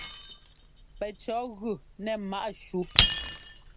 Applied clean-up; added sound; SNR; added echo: none; Shatter; -3 dB; none.